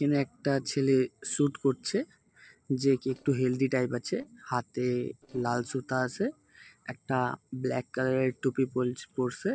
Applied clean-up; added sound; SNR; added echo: neural separator model SepFormer DNS4.